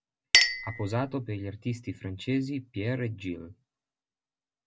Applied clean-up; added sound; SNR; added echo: none; Chink, clink; -1 dB; none.